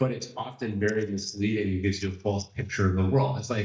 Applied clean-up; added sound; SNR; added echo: neural mask model DeepFilterNet 3.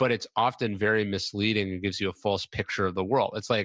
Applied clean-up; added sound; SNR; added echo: none; none; none; none.